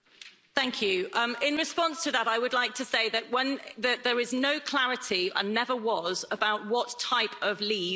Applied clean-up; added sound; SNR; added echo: none; none; none; none.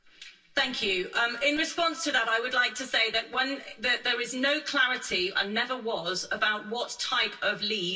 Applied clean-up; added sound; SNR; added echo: none; none; none; reverberation time 0.1 s.